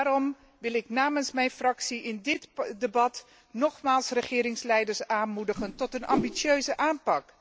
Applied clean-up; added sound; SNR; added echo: none; Whoosh, swoosh, swish; 7 dB; none.